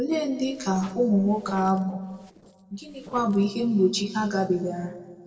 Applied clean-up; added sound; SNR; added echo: neural separator model SepFormer DNS4.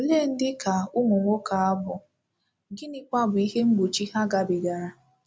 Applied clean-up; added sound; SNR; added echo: none; none; none; none.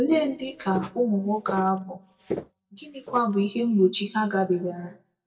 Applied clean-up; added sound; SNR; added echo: neural mask model DeepFilterNet 3.